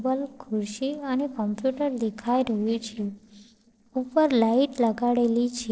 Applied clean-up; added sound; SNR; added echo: neural separator model SepFormer DNS4.